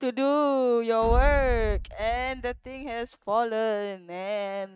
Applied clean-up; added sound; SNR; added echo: neural mask model RNNoise.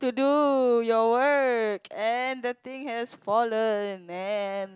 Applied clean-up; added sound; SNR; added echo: none; none; none; none.